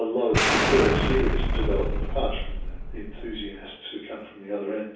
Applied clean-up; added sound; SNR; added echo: none; Explosion; -3 dB; reverberation time 0.6 s.